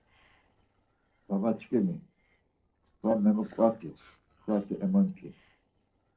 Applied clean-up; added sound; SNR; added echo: neural separator model SepFormer DNS4.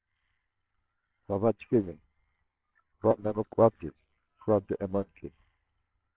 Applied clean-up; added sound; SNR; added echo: neural separator model SepFormer WHAMR!.